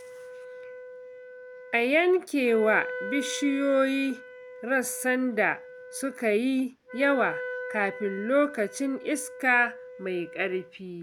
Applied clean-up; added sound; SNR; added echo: none; Wind instrument, woodwind instrument; 13 dB; none.